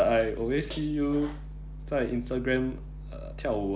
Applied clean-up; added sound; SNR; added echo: none; none; none; none.